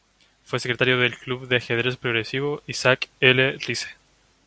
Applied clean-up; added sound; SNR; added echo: none; none; none; none.